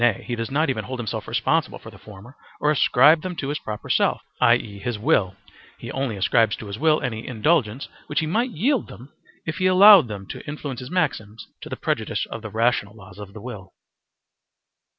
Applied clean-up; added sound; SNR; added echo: none; none; none; none.